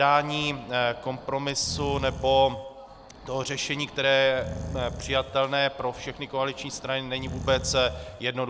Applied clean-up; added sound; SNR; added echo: none; Breathing; 12 dB; none.